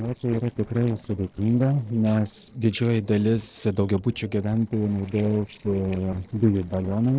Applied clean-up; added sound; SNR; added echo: neural separator model SepFormer DNS4.